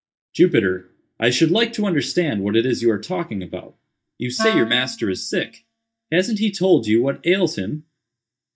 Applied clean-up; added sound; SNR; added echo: neural mask model DeepFilterNet 3.